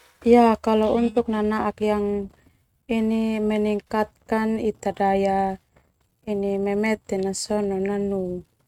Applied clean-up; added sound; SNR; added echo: neural mask model RNNoise.